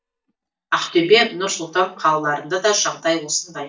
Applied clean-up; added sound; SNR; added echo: neural mask model DeepFilterNet 3.